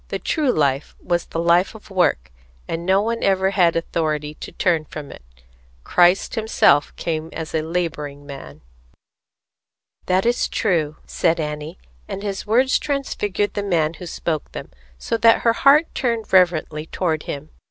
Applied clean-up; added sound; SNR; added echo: none; none; none; none.